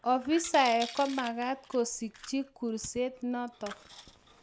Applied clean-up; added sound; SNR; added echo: none; Coin (dropping) + Fire; 16 dB; none.